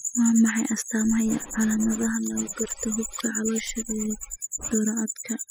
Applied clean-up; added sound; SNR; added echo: classical method spectral subtraction.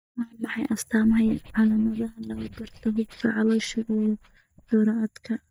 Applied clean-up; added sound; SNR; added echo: neural mask model DeepFilterNet 3.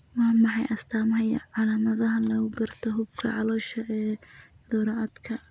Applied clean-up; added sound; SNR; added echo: none; none; none; none.